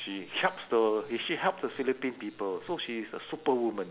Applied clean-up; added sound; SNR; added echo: none; none; none; none.